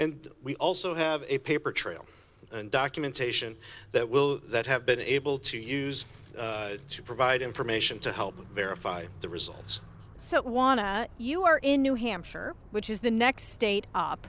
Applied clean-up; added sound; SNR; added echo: none; none; none; none.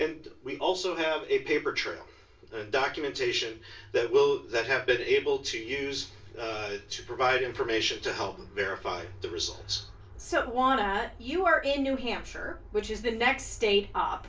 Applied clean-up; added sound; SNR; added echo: none; none; none; reverberation time 0.3 s.